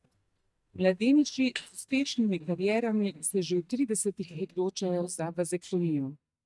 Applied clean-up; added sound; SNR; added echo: neural mask model DeepFilterNet 3.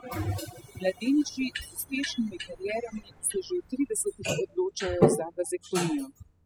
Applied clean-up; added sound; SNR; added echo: classical method spectral subtraction.